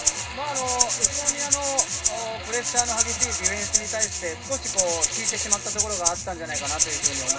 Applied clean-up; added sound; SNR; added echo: none; Rattle (instrument); -5 dB; reverberation time 0.2 s.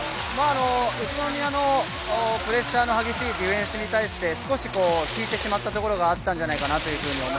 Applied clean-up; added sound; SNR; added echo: none; none; none; none.